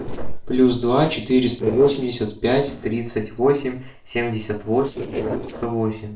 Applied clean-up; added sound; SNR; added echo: neural separator model SepFormer DNS4.